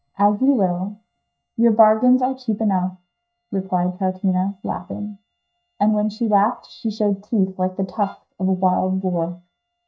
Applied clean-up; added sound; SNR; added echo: neural mask model DeepFilterNet 3.